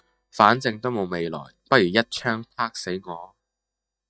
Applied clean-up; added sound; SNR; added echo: neural mask model DeepFilterNet 3.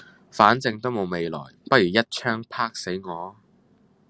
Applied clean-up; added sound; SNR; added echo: none; none; none; none.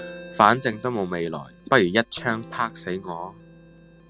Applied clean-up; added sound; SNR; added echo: none; Guitar + Ringtone; 19 dB; none.